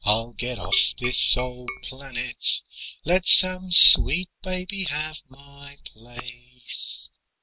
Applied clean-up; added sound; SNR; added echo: none; Tap; 11 dB; none.